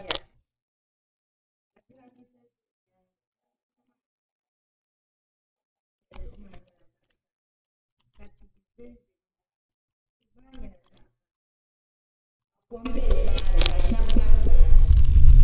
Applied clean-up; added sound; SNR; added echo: neural mask model DeepFilterNet 3.